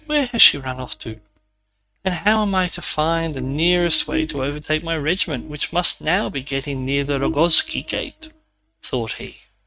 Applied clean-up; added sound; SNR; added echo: neural mask model RNNoise.